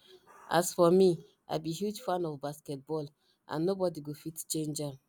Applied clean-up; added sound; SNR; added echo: none; none; none; none.